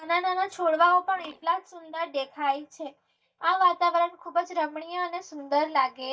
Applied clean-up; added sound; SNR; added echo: neural mask model DeepFilterNet 3.